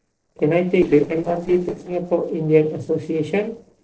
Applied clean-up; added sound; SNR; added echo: neural separator model SepFormer DNS4.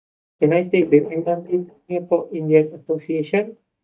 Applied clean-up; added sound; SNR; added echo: neural mask model DeepFilterNet 3.